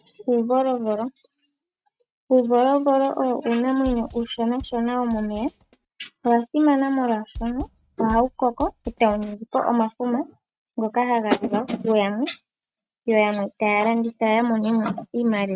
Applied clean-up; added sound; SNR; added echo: neural mask model RNNoise.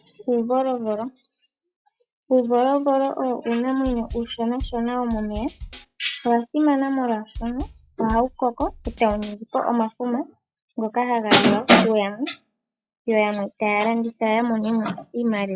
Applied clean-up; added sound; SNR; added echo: classical method log-MMSE.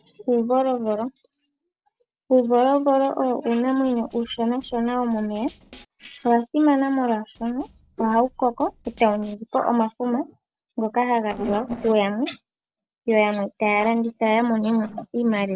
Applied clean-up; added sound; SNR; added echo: neural separator model SepFormer DNS4.